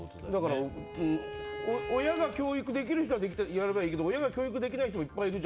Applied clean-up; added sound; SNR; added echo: none; Bowed string instrument; 10 dB; none.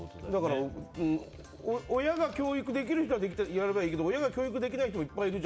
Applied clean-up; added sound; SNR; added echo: none; none; none; none.